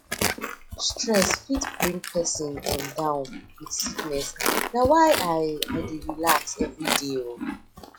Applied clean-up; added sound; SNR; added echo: classical method log-MMSE.